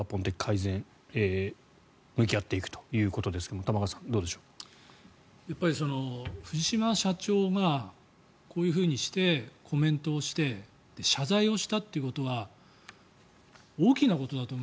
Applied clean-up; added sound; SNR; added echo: none; none; none; none.